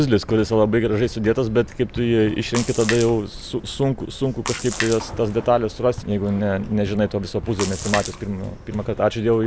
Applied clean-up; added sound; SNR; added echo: none; Splash, splatter; 12 dB; none.